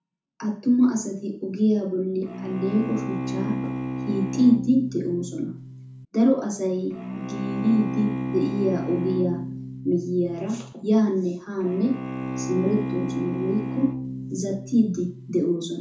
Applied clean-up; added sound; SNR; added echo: none; Bowed string instrument; 6 dB; reverberation time 0.6 s.